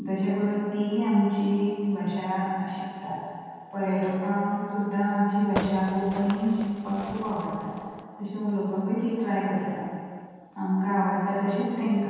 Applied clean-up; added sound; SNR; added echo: none; Fireworks; 10 dB; reverberation time 2.1 s.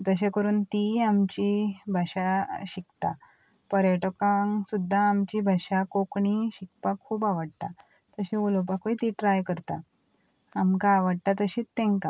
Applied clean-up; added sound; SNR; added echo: none; none; none; none.